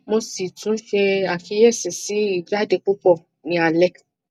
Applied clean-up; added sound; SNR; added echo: none; none; none; none.